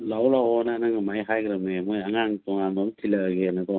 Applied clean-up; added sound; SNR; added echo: none; none; none; none.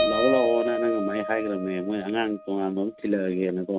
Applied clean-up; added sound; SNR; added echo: none; Keyboard (musical); 4 dB; none.